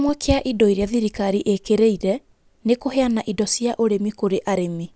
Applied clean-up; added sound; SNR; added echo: none; none; none; none.